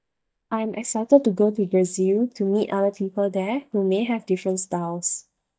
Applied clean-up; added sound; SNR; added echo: neural mask model DeepFilterNet 3.